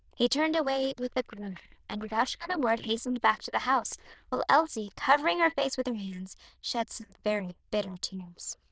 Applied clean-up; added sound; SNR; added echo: neural diffusion model UNIVERSE++.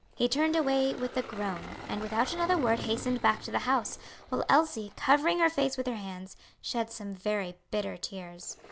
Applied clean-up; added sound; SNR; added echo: none; Engine; 16 dB; none.